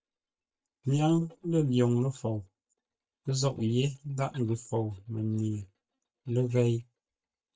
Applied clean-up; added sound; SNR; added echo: neural mask model DeepFilterNet 3.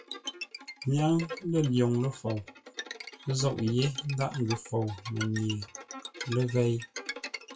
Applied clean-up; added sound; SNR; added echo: classical method WPE with log-MMSE.